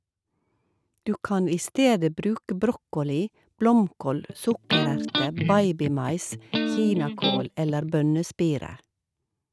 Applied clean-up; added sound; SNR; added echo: neural mask model RNNoise.